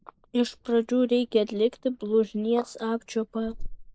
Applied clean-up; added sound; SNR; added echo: neural mask model Resemble Enhance denoiser.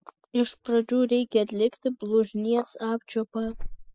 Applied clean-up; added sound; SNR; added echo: classical method spectral subtraction.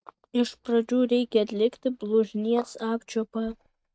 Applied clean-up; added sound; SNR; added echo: neural mask model RNNoise.